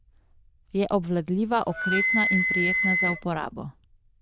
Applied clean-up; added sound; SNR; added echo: neural diffusion model UNIVERSE++.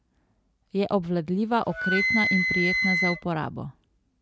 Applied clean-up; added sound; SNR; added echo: none; Wind instrument, woodwind instrument; 0 dB; none.